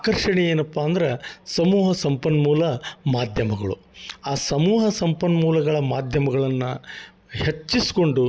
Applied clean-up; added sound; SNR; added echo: none; none; none; none.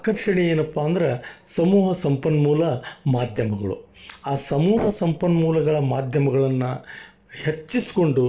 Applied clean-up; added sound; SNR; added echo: neural separator model SepFormer DNS4.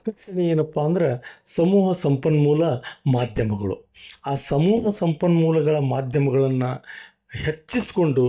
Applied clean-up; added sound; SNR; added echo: neural mask model DeepFilterNet 3.